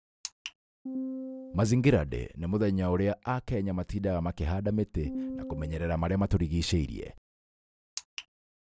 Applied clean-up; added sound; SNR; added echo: none; Piano; 10 dB; none.